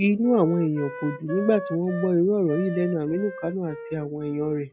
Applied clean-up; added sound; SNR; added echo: classical method log-MMSE.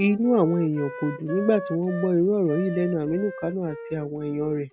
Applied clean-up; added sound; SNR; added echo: none; Wind instrument, woodwind instrument; 13 dB; none.